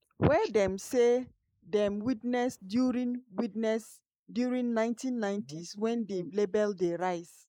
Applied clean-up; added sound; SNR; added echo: neural mask model Resemble Enhance denoiser.